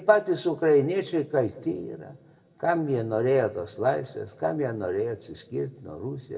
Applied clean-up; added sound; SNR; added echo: none; none; none; reverberation time 0.8 s.